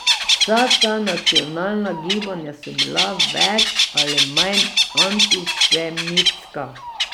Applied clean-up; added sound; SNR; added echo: none; Bird; -5 dB; none.